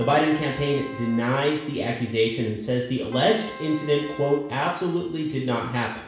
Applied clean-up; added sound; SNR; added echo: none; Keyboard (musical); 18 dB; reverberation time 0.7 s.